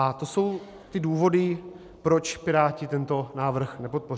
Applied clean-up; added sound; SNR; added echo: none; none; none; none.